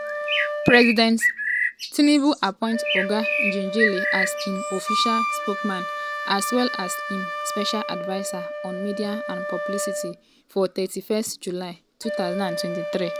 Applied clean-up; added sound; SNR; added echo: none; Bird + Wind instrument, woodwind instrument; 2 dB; none.